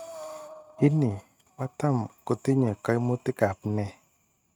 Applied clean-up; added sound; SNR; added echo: neural mask model RNNoise.